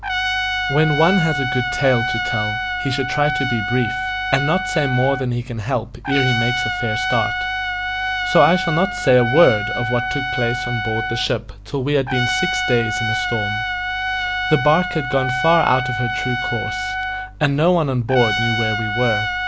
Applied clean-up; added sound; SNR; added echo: none; Trumpet; 3 dB; none.